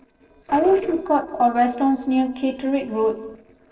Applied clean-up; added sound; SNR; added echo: neural separator model SepFormer DNS4.